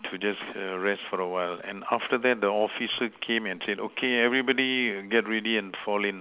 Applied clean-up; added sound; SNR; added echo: none; none; none; none.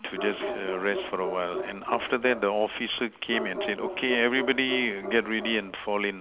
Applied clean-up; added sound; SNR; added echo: none; Bark; 8 dB; none.